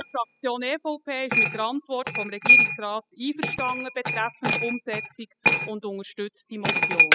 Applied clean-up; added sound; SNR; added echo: classical method spectral subtraction.